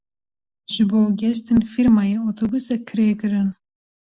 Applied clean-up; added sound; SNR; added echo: neural mask model Resemble Enhance denoiser.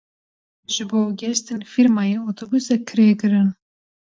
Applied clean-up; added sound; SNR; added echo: neural mask model DeepFilterNet 3.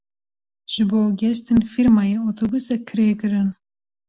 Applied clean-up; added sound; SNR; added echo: none; none; none; none.